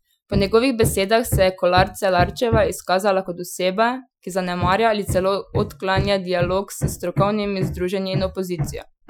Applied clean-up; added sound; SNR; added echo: classical method Wiener filter.